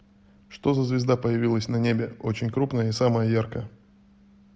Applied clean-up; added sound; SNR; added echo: none; none; none; none.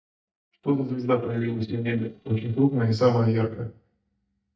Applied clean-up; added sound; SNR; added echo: neural mask model DeepFilterNet 3.